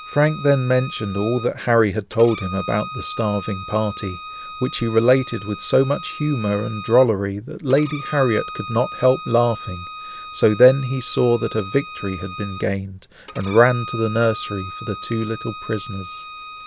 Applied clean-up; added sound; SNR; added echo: none; Bowed string instrument; 13 dB; none.